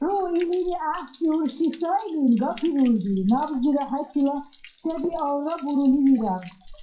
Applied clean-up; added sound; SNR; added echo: classical method WPE with log-MMSE.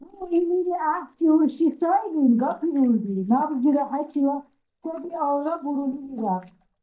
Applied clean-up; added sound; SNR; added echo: neural mask model DeepFilterNet 3.